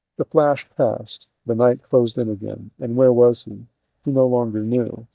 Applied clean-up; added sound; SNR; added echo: neural mask model DeepFilterNet 3.